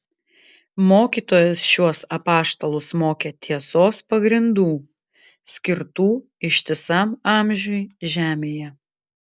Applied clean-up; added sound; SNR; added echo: none; none; none; none.